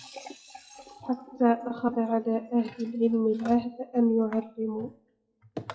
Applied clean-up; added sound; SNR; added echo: classical method WPE with log-MMSE.